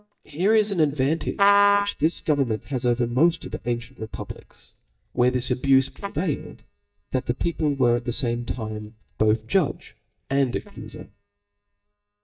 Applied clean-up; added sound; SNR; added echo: neural mask model DeepFilterNet 3.